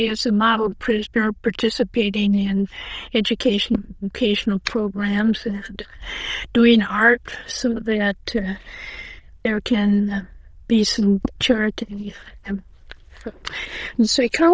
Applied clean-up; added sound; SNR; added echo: neural diffusion model UNIVERSE++.